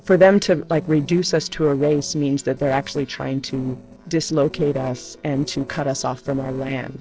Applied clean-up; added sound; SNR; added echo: neural separator model SepFormer DNS4.